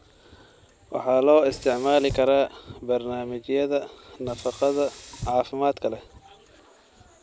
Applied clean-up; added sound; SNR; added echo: none; Sink (filling or washing); 19 dB; none.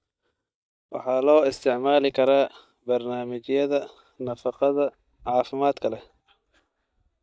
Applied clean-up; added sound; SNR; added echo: neural mask model DeepFilterNet 3.